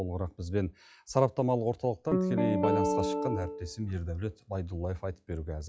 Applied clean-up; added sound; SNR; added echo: classical method log-MMSE.